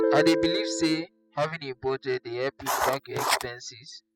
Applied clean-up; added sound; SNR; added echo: classical method spectral subtraction.